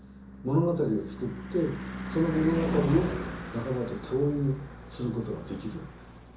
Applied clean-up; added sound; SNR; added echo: none; Car passing by / Engine / Truck; 7 dB; reverberation time 0.7 s.